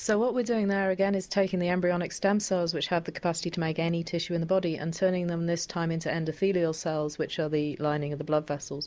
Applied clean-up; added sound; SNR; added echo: none; none; none; none.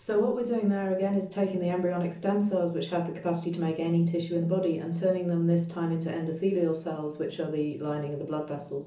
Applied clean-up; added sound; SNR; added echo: none; none; none; reverberation time 0.8 s.